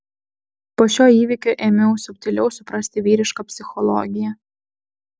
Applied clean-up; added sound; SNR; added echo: none; none; none; none.